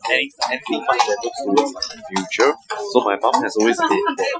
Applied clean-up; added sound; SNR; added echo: classical method Wiener filter.